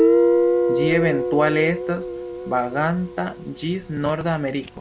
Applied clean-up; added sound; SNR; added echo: none; Guitar; -1 dB; none.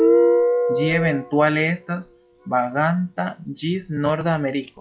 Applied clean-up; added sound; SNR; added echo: classical method log-MMSE.